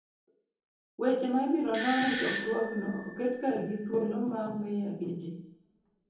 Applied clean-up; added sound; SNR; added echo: none; Doorbell; 7 dB; reverberation time 0.7 s.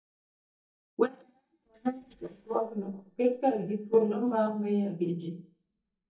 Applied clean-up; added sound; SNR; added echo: neural mask model DeepFilterNet 3.